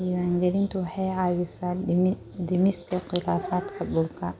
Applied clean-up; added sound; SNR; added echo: none; none; none; none.